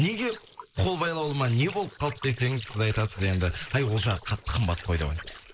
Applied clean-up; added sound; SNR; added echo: neural mask model Resemble Enhance denoiser.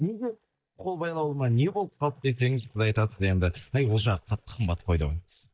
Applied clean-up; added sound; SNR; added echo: neural mask model DeepFilterNet 3.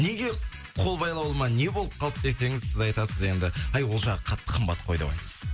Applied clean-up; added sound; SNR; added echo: none; none; none; none.